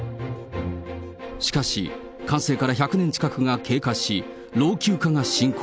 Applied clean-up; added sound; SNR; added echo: none; none; none; none.